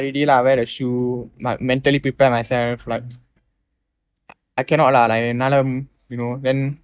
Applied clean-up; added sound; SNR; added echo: neural mask model DeepFilterNet 3.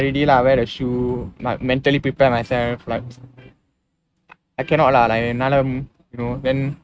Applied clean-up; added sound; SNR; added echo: neural mask model RNNoise.